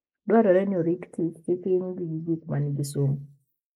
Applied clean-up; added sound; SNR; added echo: neural mask model Resemble Enhance denoiser.